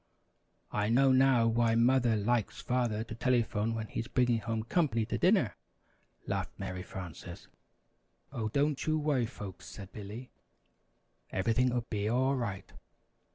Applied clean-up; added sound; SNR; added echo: none; none; none; none.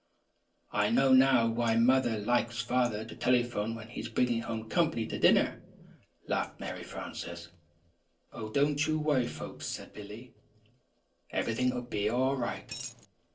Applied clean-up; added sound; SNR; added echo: neural separator model SepFormer DNS4.